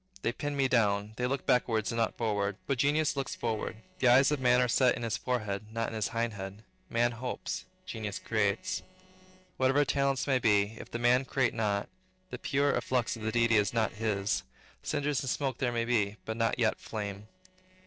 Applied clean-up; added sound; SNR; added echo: neural separator model SepFormer DNS4.